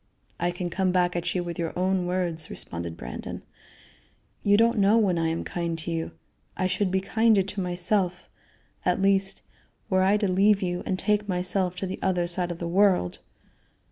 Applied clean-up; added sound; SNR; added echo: none; none; none; none.